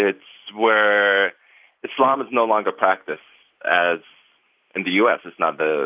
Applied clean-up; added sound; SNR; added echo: neural mask model Resemble Enhance denoiser.